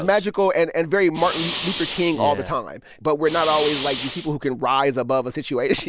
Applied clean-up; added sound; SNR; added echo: none; Fire; 3 dB; none.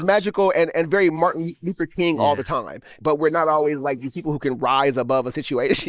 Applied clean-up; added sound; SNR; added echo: neural mask model Resemble Enhance denoiser.